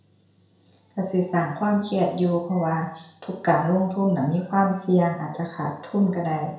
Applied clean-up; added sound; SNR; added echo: none; none; none; reverberation time 0.5 s.